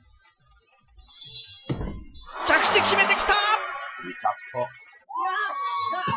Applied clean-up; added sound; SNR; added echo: classical method Wiener filter.